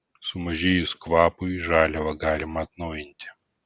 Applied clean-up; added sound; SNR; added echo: none; none; none; none.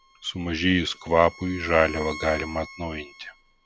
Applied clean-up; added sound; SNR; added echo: none; Bowed string instrument; 17 dB; none.